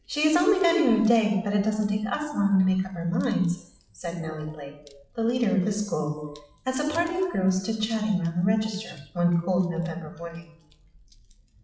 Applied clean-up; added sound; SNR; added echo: classical method WPE with log-MMSE.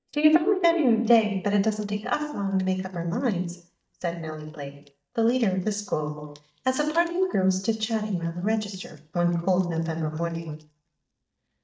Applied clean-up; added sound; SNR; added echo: neural mask model DeepFilterNet 3.